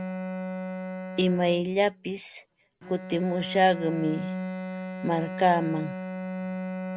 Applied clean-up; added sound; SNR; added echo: none; Bowed string instrument; 7 dB; none.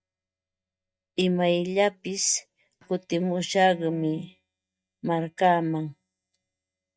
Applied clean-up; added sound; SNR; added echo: neural mask model DeepFilterNet 3.